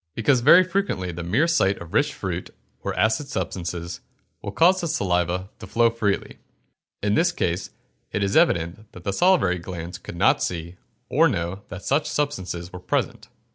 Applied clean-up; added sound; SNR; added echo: none; none; none; none.